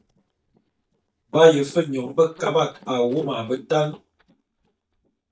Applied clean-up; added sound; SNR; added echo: neural mask model DeepFilterNet 3.